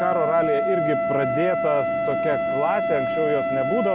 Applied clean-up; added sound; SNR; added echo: none; Wind instrument, woodwind instrument; -1 dB; none.